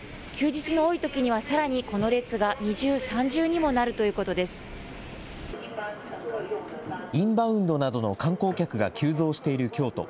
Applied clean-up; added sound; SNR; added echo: none; none; none; none.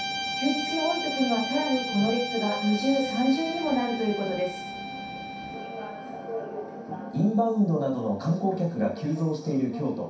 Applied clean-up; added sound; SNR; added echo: none; Guitar; 8 dB; reverberation time 0.6 s.